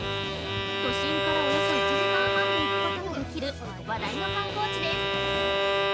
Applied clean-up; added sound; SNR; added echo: none; Bowed string instrument; -5 dB; none.